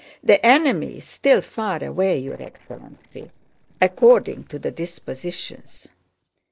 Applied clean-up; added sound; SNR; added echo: neural separator model SepFormer DNS4.